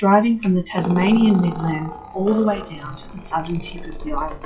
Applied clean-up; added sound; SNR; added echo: classical method WPE with log-MMSE.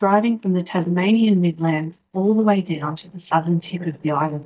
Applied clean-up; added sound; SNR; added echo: neural mask model DeepFilterNet 3.